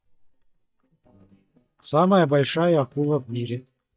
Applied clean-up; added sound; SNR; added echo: neural mask model DeepFilterNet 3.